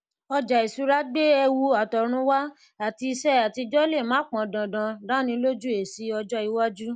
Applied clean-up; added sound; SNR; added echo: none; none; none; none.